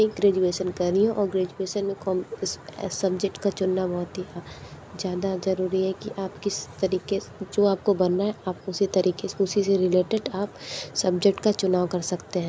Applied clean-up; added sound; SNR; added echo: none; none; none; none.